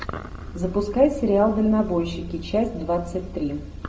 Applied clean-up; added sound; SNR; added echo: none; none; none; reverberation time 0.3 s.